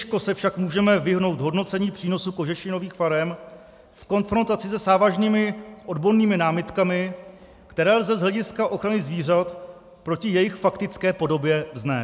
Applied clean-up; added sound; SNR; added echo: none; none; none; none.